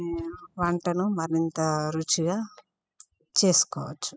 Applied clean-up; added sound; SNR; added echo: classical method spectral subtraction.